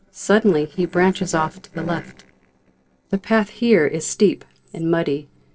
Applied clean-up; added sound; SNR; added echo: neural separator model SepFormer DNS4.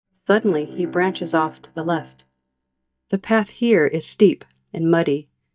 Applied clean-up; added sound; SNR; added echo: neural mask model DeepFilterNet 3.